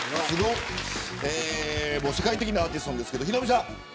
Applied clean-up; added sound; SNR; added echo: none; none; none; none.